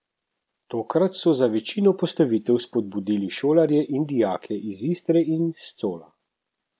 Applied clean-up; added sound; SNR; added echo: none; none; none; none.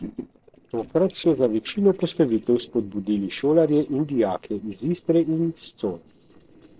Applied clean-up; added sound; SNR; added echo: neural separator model SepFormer DNS4.